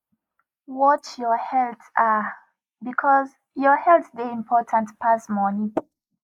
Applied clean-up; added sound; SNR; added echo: neural mask model Resemble Enhance denoiser.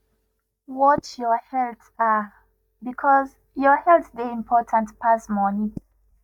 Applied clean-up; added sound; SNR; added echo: neural mask model DeepFilterNet 3.